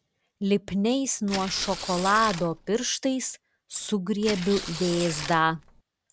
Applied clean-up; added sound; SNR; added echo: none; Tearing; 9 dB; none.